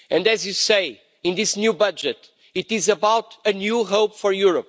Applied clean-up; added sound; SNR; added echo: none; none; none; none.